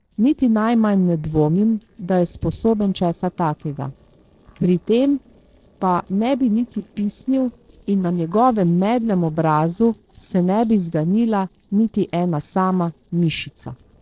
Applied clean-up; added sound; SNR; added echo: neural separator model SepFormer DNS4.